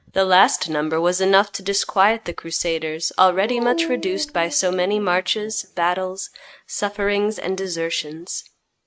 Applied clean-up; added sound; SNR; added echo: neural mask model RNNoise.